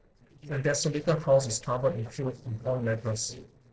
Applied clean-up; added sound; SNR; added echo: neural separator model SepFormer DNS4.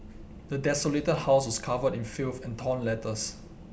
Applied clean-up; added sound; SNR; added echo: none; none; none; none.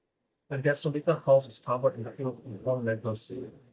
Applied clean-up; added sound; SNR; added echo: neural mask model DeepFilterNet 3.